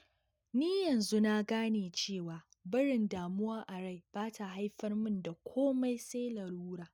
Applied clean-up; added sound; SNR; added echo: none; none; none; none.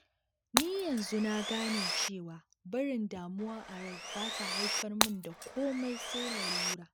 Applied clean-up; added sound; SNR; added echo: none; Sawing + Shatter; -1 dB; none.